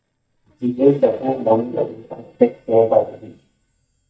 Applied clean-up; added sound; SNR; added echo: neural mask model DeepFilterNet 3.